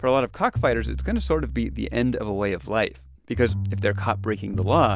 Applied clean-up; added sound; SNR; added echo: none; none; none; none.